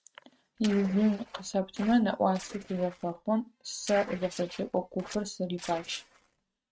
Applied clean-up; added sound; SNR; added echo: neural mask model RNNoise.